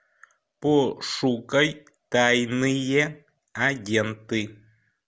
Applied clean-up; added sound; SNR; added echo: none; none; none; none.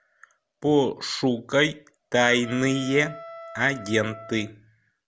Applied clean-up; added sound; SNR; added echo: none; Wind instrument, woodwind instrument; 16 dB; none.